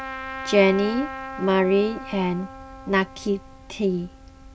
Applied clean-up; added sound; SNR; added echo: none; Trumpet; 12 dB; none.